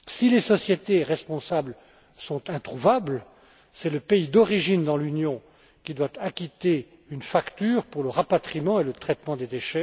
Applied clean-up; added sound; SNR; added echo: none; none; none; none.